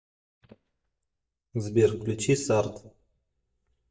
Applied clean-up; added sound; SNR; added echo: neural mask model DeepFilterNet 3.